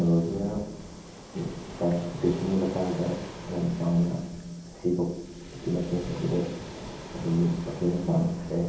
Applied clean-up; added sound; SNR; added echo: none; Waves, surf; 13 dB; reverberation time 0.7 s.